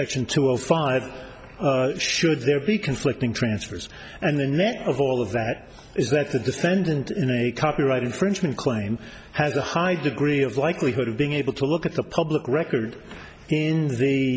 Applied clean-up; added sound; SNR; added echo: none; none; none; none.